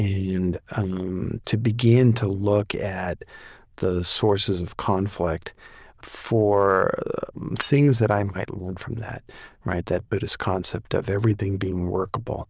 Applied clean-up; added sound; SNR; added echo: neural diffusion model UNIVERSE++.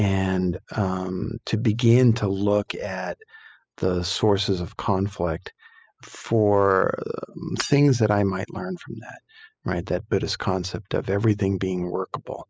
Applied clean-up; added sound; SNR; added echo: classical method spectral subtraction.